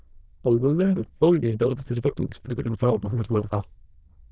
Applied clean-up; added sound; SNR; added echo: neural diffusion model UNIVERSE++.